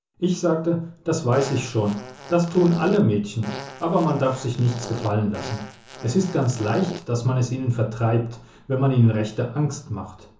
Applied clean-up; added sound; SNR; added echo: none; Fart; 14 dB; reverberation time 0.8 s.